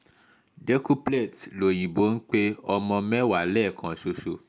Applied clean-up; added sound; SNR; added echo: none; none; none; none.